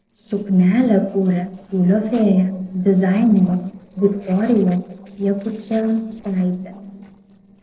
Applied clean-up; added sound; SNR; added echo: neural separator model SepFormer DNS4.